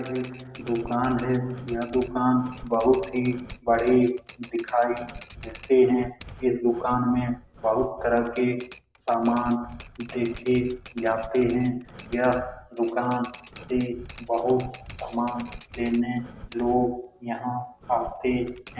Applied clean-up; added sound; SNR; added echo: none; Breathing + Typewriter; 18 dB; none.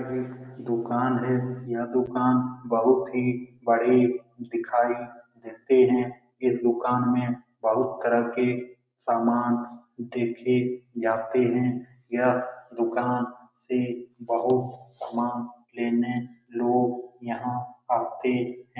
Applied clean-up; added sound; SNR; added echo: none; none; none; none.